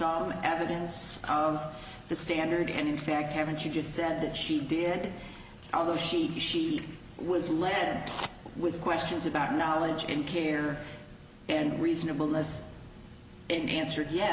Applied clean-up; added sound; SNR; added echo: none; none; none; none.